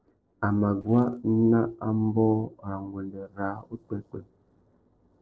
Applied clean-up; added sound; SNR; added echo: neural separator model SepFormer DNS4.